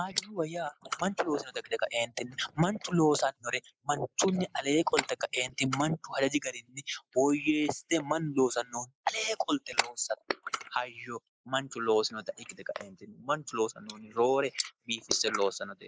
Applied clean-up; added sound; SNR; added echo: neural mask model Resemble Enhance denoiser.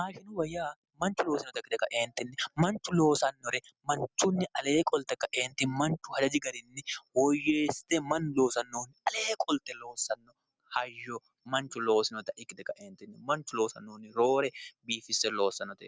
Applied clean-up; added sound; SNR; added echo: none; none; none; none.